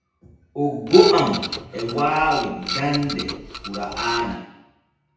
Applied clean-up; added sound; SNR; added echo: none; Printer; 8 dB; reverberation time 0.8 s.